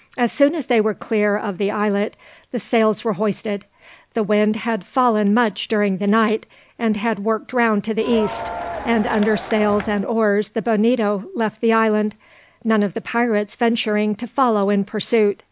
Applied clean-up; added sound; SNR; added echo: none; Crowd; 9 dB; none.